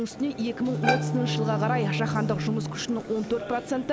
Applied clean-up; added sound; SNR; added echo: none; Wind instrument, woodwind instrument + Bowed string instrument; 2 dB; none.